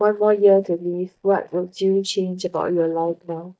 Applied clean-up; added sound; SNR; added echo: neural mask model DeepFilterNet 3.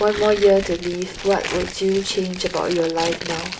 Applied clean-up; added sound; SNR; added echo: none; Tearing; 10 dB; reverberation time 0.4 s.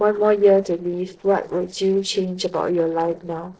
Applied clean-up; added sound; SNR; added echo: neural separator model SepFormer DNS4.